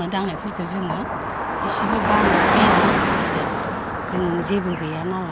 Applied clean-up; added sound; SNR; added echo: none; Car passing by; -4 dB; none.